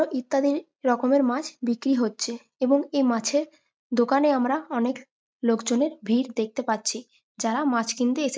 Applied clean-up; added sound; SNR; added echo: none; none; none; none.